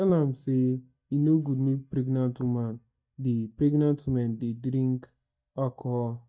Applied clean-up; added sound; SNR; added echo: neural mask model DeepFilterNet 3.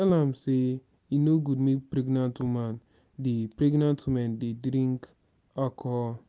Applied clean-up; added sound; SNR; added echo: none; none; none; none.